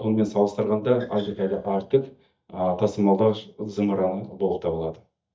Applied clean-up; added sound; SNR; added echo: neural mask model DeepFilterNet 3.